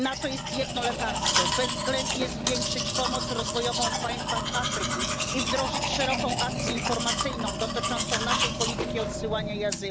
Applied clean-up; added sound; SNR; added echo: none; Domestic sounds, home sounds; -3 dB; none.